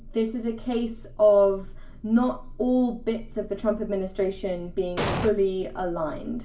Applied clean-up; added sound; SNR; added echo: none; Explosion; 1 dB; reverberation time 0.2 s.